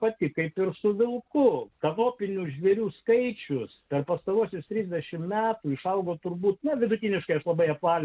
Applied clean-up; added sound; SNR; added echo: none; none; none; none.